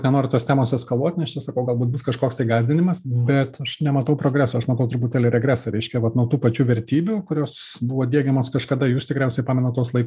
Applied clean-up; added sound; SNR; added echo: none; none; none; none.